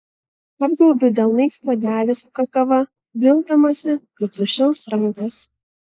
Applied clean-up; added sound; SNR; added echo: neural mask model Resemble Enhance denoiser.